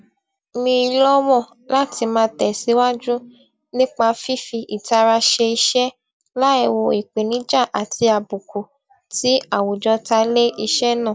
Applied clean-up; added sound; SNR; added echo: none; none; none; none.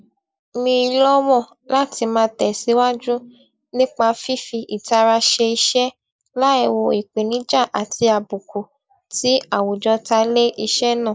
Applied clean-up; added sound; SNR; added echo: neural mask model Resemble Enhance denoiser.